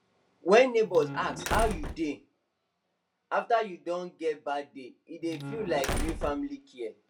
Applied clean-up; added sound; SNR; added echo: none; Slam; 5 dB; none.